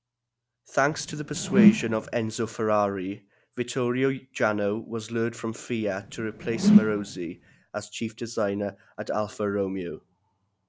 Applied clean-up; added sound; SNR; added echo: none; Whoosh, swoosh, swish; -4 dB; none.